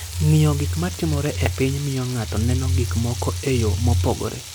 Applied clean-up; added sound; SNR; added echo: none; Frying (food); 15 dB; none.